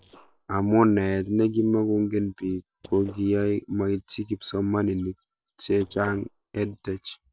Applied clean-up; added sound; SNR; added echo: neural separator model SepFormer DNS4.